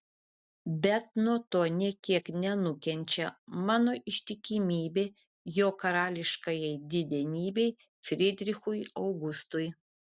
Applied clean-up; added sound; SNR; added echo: none; none; none; none.